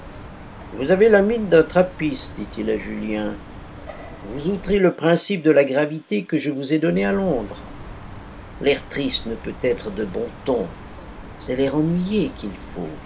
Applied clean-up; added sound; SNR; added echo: none; Chirp, tweet; 16 dB; none.